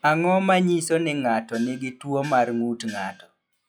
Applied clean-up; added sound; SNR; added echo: classical method log-MMSE.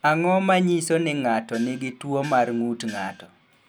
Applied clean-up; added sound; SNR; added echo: none; Gong; 20 dB; none.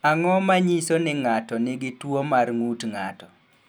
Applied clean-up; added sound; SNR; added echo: none; none; none; none.